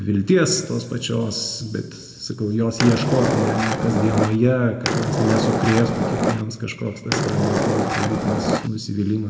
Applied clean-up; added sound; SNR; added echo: none; Skateboard; 0 dB; reverberation time 1.7 s.